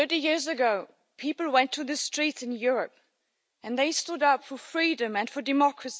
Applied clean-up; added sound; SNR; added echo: none; none; none; none.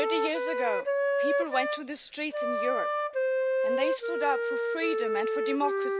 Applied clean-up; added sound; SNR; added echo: none; Wind instrument, woodwind instrument; -5 dB; none.